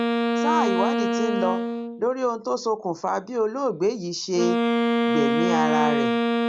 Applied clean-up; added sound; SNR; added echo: none; Wind instrument, woodwind instrument; -2 dB; none.